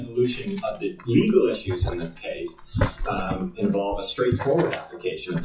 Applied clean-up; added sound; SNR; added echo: classical method WPE with log-MMSE.